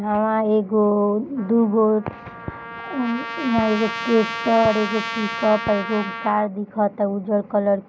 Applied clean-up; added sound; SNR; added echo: none; Trumpet; 11 dB; none.